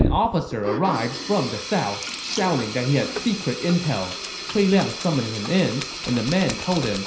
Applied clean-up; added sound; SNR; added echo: none; Sink (filling or washing); 6 dB; reverberation time 0.5 s.